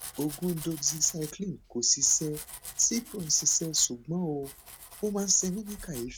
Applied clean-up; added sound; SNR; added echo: none; Domestic sounds, home sounds; 16 dB; none.